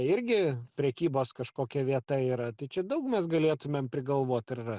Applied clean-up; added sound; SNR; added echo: none; none; none; none.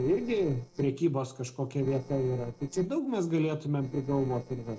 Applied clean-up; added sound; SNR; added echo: neural separator model SepFormer DNS4.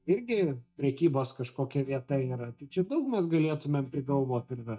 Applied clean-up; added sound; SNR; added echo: neural mask model DeepFilterNet 3.